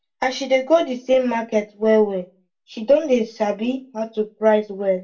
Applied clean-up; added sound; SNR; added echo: none; none; none; reverberation time 0.2 s.